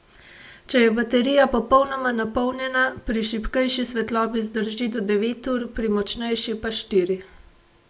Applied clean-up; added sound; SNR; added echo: none; none; none; none.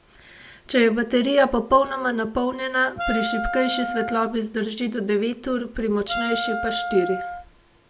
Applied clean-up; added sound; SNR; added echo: none; Wind instrument, woodwind instrument; 5 dB; none.